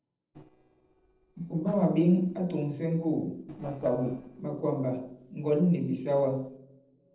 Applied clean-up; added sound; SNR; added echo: neural separator model SepFormer DNS4.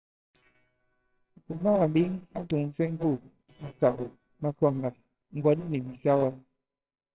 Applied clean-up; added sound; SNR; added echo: neural separator model SepFormer WHAMR!.